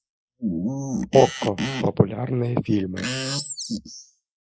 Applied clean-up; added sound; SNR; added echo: neural mask model Resemble Enhance denoiser.